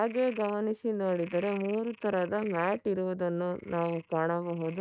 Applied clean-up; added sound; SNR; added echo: neural mask model RNNoise.